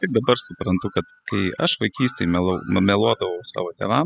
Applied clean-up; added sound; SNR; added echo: classical method spectral subtraction.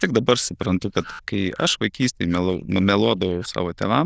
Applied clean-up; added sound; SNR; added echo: neural diffusion model UNIVERSE++.